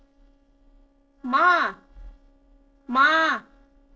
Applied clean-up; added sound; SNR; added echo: neural separator model SepFormer DNS4.